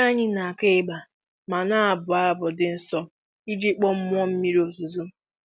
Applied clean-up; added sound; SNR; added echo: none; none; none; none.